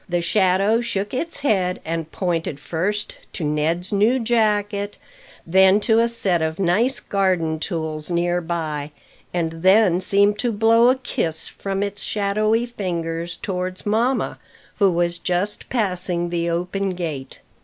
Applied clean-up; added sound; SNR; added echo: none; none; none; none.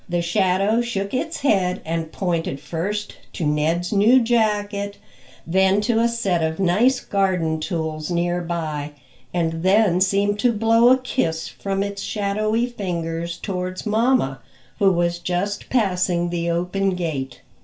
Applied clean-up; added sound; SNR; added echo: none; none; none; reverberation time 0.2 s.